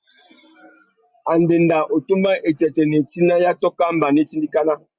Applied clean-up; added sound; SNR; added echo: none; none; none; none.